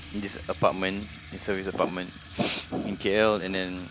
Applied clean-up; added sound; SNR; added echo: none; Sink (filling or washing) / Water tap, faucet; 16 dB; none.